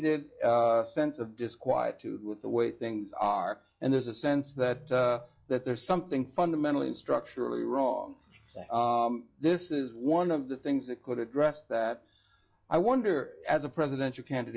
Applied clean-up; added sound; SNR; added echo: classical method log-MMSE.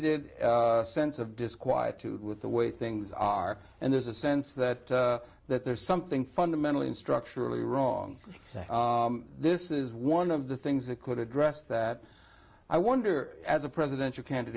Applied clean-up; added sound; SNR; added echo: none; none; none; none.